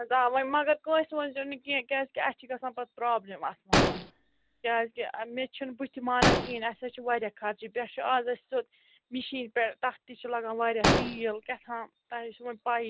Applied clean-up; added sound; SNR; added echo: none; Explosion; -3 dB; none.